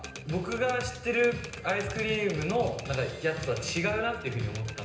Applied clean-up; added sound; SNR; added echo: none; Typewriter; 17 dB; reverberation time 0.9 s.